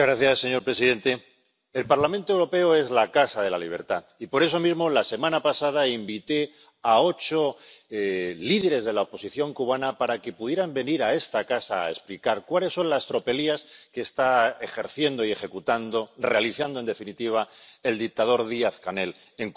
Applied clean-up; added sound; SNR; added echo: none; none; none; none.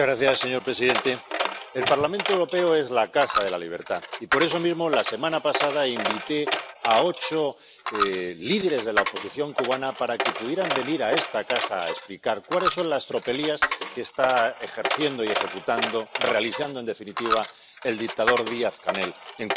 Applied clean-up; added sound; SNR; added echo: none; Coin (dropping); 4 dB; none.